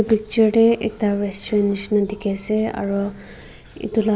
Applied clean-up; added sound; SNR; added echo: none; none; none; none.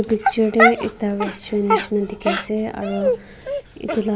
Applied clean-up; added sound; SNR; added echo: none; Dog; 1 dB; none.